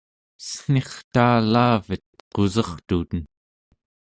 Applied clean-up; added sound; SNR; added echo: none; none; none; none.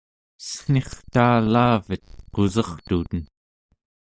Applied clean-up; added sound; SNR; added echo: neural mask model DeepFilterNet 3.